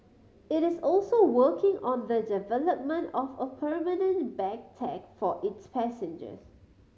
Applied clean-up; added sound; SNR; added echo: none; none; none; none.